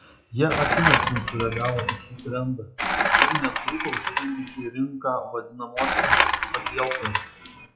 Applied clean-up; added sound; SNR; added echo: classical method WPE with log-MMSE.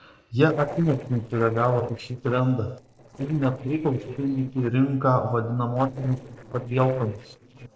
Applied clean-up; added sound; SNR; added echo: neural separator model SepFormer DNS4.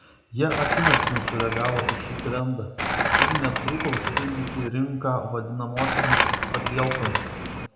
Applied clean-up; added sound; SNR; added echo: none; Skateboard; -3 dB; reverberation time 1.8 s.